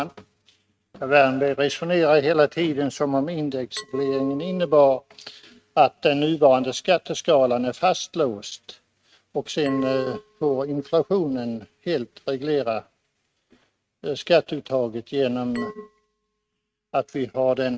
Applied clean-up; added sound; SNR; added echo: neural mask model RNNoise.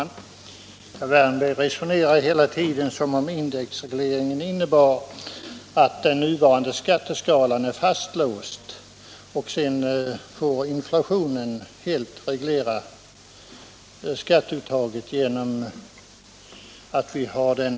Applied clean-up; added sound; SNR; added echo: none; none; none; none.